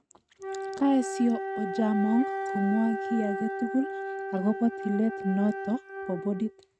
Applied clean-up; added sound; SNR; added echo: neural mask model RNNoise.